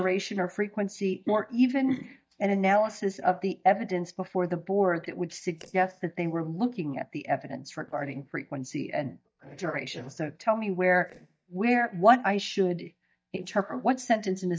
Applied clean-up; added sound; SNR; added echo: neural mask model DeepFilterNet 3.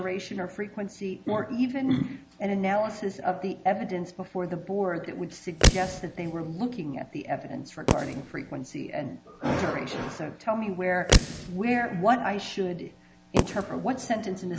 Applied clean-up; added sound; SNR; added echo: none; Fireworks; 0 dB; none.